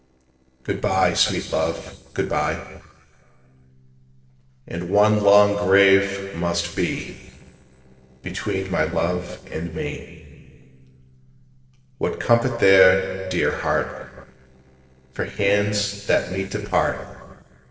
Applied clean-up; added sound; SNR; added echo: neural separator model SepFormer DNS4.